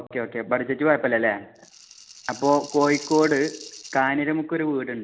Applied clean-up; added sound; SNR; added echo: none; Rattle (instrument); 17 dB; none.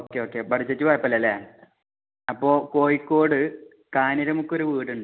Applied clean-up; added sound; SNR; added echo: none; none; none; none.